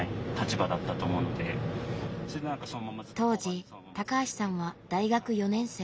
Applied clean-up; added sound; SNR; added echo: none; none; none; none.